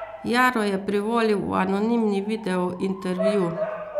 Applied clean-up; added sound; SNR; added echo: none; Bark / Motor vehicle (road) / Siren; 9 dB; none.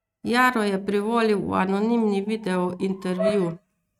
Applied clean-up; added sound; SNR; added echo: neural mask model RNNoise.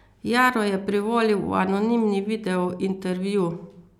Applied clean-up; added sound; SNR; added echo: none; none; none; none.